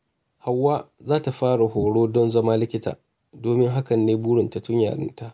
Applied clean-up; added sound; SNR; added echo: none; none; none; none.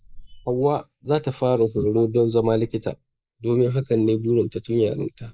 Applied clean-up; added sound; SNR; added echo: neural mask model Resemble Enhance denoiser.